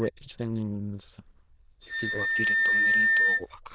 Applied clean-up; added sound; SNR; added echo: neural diffusion model UNIVERSE++.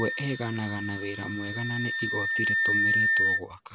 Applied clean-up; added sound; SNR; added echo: none; Wind instrument, woodwind instrument; -5 dB; none.